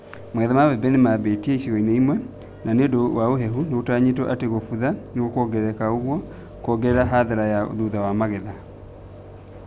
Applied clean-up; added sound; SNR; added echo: none; none; none; none.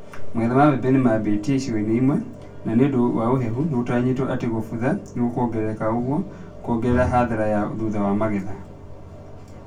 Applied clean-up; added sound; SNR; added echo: none; none; none; reverberation time 0.2 s.